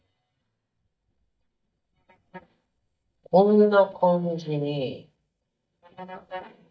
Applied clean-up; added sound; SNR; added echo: neural mask model DeepFilterNet 3.